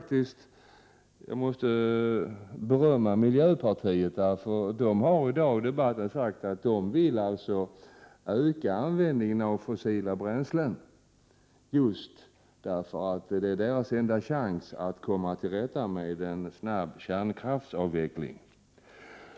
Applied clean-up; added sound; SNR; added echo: none; none; none; none.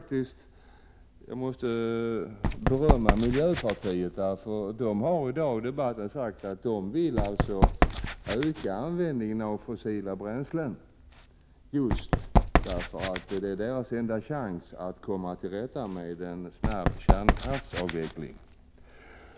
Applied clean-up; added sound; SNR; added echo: none; Run; 0 dB; none.